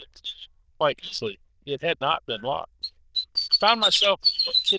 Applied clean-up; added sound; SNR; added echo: neural diffusion model UNIVERSE++.